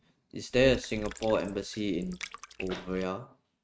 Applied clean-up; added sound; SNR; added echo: neural mask model RNNoise.